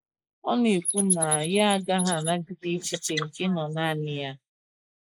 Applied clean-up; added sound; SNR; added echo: neural mask model Resemble Enhance denoiser.